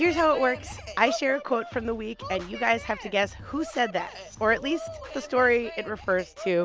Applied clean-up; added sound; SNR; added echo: none; none; none; none.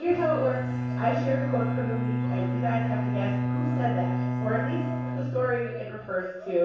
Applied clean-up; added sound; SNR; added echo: none; Bowed string instrument; -1 dB; reverberation time 0.7 s.